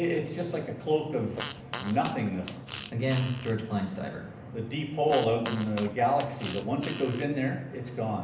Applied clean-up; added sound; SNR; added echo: none; Fart; 14 dB; reverberation time 0.8 s.